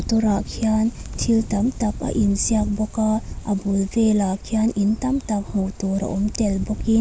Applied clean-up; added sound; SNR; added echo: none; Wind / Bird; 11 dB; none.